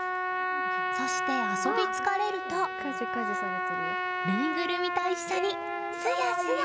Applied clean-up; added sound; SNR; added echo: none; Trumpet; -1 dB; none.